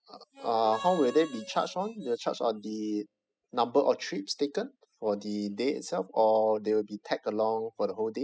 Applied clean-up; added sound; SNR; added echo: classical method spectral subtraction.